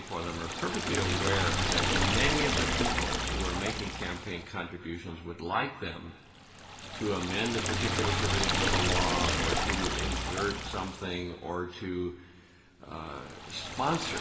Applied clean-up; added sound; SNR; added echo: none; Liquid; -3 dB; reverberation time 2.1 s.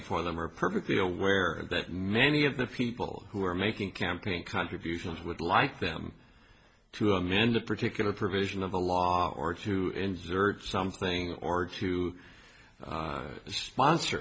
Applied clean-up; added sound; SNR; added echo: none; none; none; none.